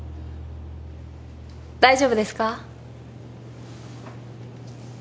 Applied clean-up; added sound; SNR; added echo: none; none; none; none.